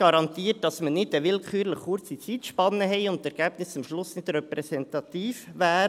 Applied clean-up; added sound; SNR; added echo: none; none; none; none.